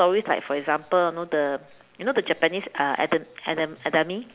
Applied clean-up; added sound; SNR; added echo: none; none; none; none.